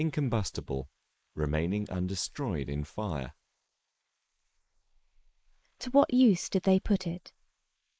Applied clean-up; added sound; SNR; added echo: neural mask model Resemble Enhance denoiser.